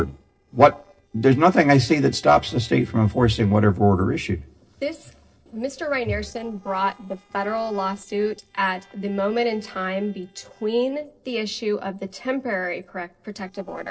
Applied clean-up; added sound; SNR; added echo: neural separator model SepFormer DNS4.